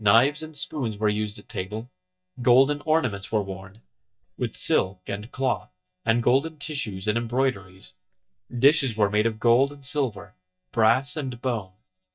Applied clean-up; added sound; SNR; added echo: neural mask model DeepFilterNet 3.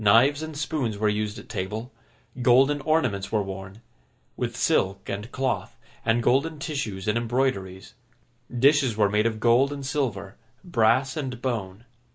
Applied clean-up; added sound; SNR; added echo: none; none; none; none.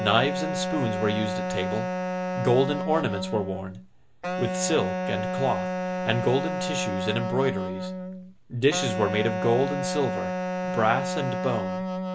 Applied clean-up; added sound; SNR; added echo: none; Wind instrument, woodwind instrument; 2 dB; none.